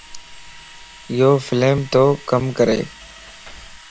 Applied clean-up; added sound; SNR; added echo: none; Cricket + Drill; 19 dB; none.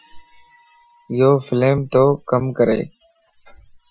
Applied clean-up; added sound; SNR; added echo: classical method Wiener filter.